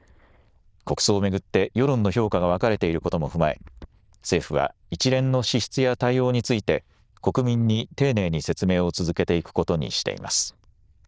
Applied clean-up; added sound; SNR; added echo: neural diffusion model UNIVERSE++.